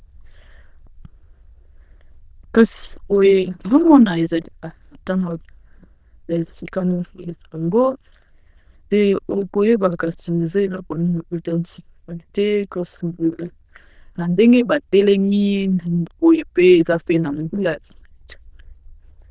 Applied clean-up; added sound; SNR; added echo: neural diffusion model UNIVERSE++.